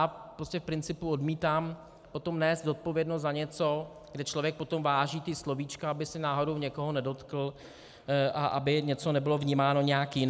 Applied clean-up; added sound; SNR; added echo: none; none; none; none.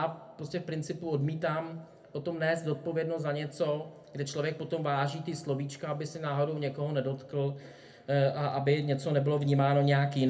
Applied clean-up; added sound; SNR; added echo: none; none; none; reverberation time 0.3 s.